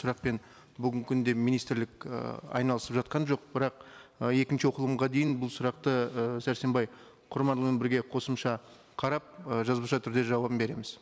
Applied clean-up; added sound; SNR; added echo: none; none; none; none.